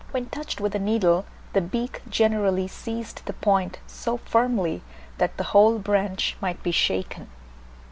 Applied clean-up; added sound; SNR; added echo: none; none; none; none.